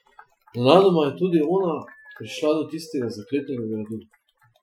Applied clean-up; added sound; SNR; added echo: classical method Wiener filter.